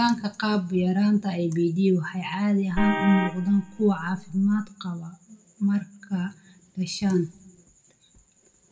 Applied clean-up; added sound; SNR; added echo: none; Vehicle horn, car horn, honking; 6 dB; reverberation time 0.4 s.